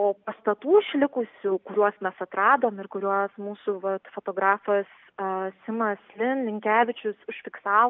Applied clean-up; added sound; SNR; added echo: none; none; none; none.